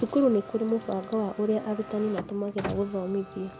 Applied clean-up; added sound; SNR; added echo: none; Car; 13 dB; none.